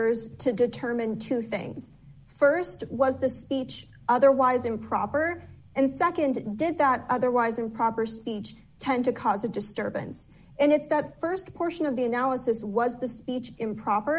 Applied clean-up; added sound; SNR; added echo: none; none; none; none.